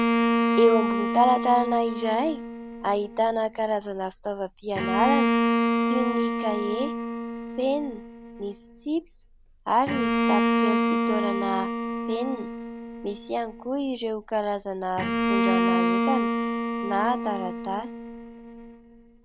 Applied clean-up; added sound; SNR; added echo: none; Bowed string instrument; -1 dB; none.